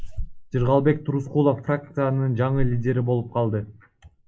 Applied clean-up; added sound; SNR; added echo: neural mask model Resemble Enhance denoiser.